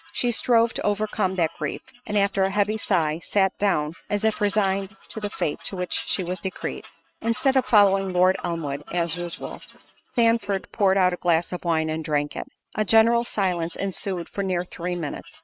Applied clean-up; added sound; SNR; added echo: neural mask model RNNoise.